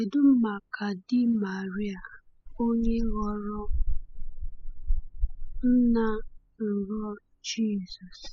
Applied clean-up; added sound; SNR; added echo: classical method spectral subtraction.